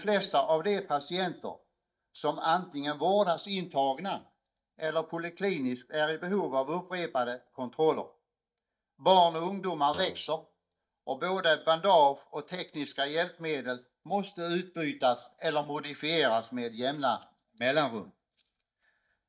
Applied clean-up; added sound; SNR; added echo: neural mask model DeepFilterNet 3.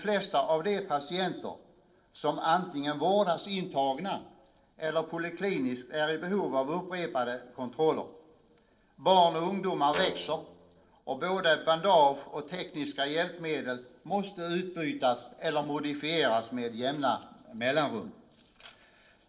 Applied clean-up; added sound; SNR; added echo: neural separator model SepFormer DNS4.